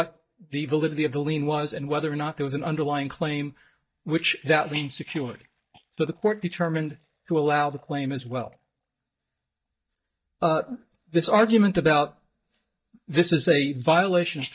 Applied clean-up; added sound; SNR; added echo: neural mask model DeepFilterNet 3.